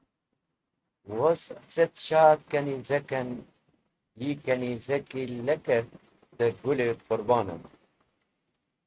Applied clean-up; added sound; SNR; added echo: neural mask model RNNoise.